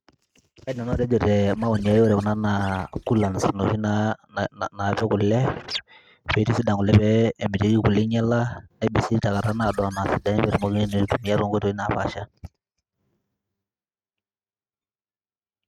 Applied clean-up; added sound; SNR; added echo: neural mask model RNNoise.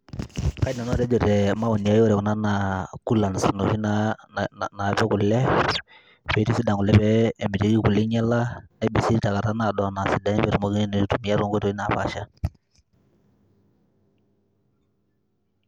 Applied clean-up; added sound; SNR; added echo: none; none; none; none.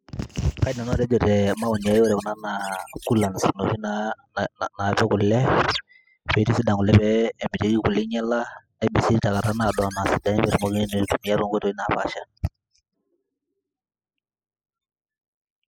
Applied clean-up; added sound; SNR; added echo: classical method spectral subtraction.